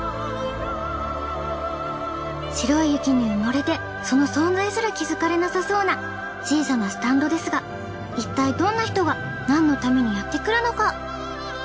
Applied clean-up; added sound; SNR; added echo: none; none; none; none.